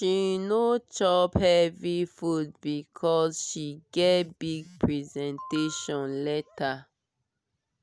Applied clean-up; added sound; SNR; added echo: none; none; none; none.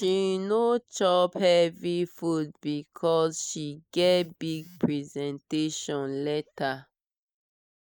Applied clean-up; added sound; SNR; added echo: neural mask model Resemble Enhance denoiser.